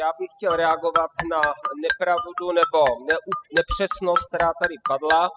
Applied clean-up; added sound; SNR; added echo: classical method spectral subtraction.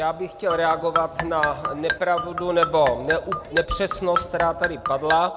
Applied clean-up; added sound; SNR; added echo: none; Marimba, xylophone; 5 dB; none.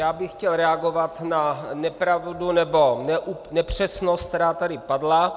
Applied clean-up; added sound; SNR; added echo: none; none; none; none.